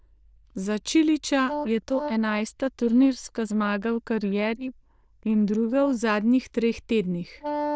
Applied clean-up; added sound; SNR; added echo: neural diffusion model UNIVERSE++.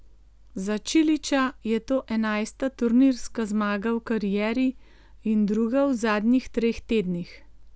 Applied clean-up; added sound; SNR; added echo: none; none; none; none.